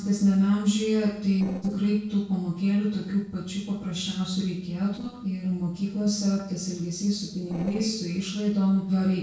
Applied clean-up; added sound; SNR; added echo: neural separator model SepFormer DNS4.